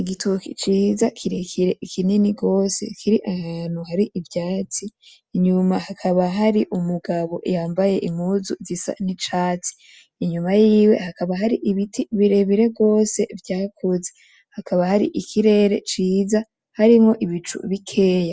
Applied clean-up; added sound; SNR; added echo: none; none; none; none.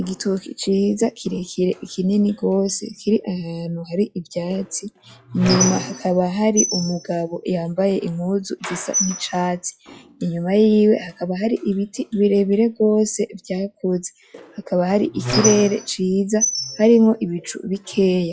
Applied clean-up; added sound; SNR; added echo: classical method log-MMSE.